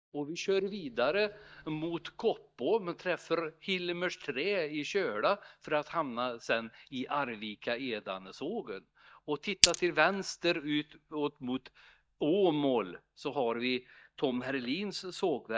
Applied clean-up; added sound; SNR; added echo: neural mask model DeepFilterNet 3.